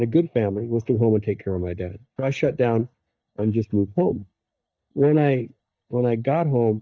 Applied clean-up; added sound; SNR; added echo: neural mask model DeepFilterNet 3.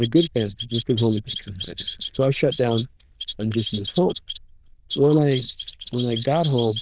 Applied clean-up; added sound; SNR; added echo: neural diffusion model UNIVERSE++.